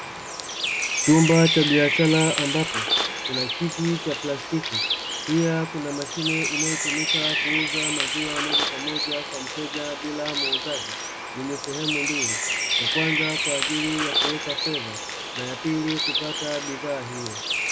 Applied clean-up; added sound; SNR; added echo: none; Bird; 0 dB; none.